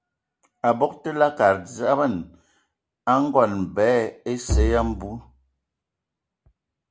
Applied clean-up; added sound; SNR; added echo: none; Bowed string instrument; 2 dB; none.